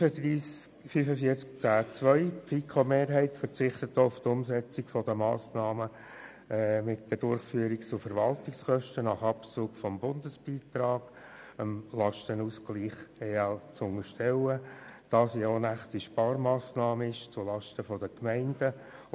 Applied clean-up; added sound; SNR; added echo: none; none; none; none.